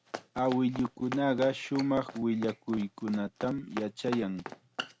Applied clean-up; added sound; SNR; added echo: none; Run; 13 dB; none.